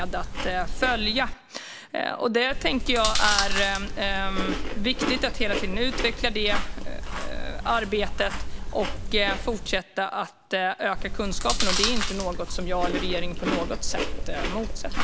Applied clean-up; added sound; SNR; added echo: none; Chewing, mastication; -1 dB; none.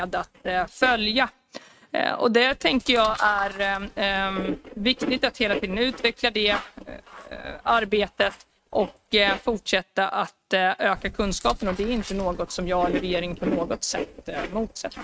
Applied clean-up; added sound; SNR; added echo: neural mask model RNNoise.